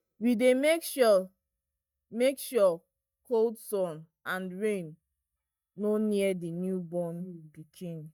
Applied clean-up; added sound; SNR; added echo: neural mask model DeepFilterNet 3.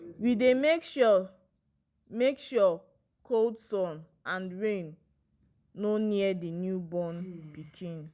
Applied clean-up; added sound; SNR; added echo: none; none; none; none.